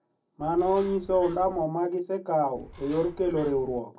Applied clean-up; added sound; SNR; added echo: none; Bird; 18 dB; reverberation time 0.4 s.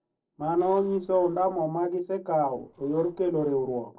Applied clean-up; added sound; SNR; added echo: neural separator model SepFormer DNS4.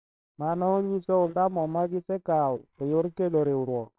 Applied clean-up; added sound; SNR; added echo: neural separator model SepFormer WHAMR!.